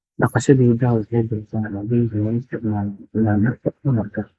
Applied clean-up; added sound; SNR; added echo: neural mask model Resemble Enhance denoiser.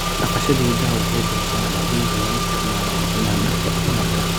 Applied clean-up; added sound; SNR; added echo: none; Engine / Car; -5 dB; none.